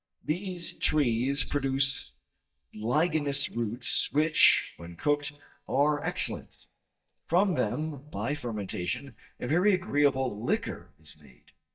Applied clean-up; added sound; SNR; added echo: neural mask model DeepFilterNet 3.